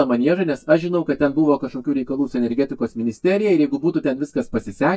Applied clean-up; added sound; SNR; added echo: neural mask model DeepFilterNet 3.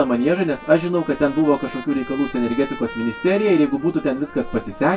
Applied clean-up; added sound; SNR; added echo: none; Trumpet; 17 dB; reverberation time 0.1 s.